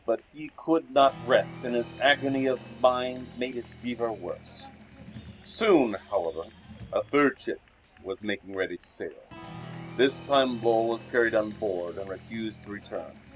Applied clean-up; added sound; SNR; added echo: none; Applause; 17 dB; none.